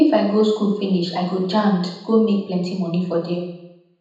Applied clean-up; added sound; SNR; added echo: none; none; none; reverberation time 0.8 s.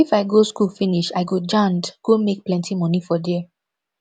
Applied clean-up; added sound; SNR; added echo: none; none; none; none.